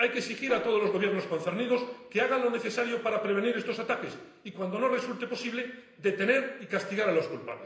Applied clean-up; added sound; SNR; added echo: none; Piano; 20 dB; reverberation time 0.9 s.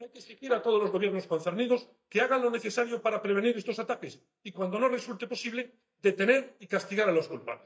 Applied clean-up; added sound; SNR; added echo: neural mask model DeepFilterNet 3.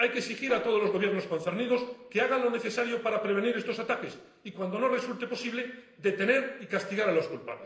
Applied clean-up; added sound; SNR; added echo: neural separator model SepFormer DNS4.